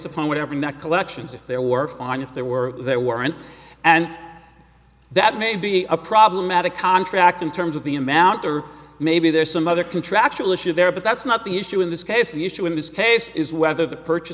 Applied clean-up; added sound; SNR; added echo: none; none; none; none.